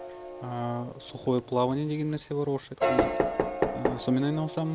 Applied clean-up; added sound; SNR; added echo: none; Piano + Knock; 1 dB; none.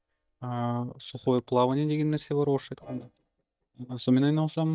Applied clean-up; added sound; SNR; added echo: neural mask model DeepFilterNet 3.